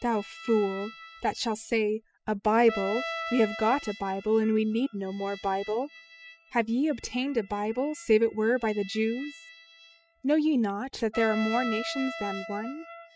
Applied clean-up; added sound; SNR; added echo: classical method spectral subtraction.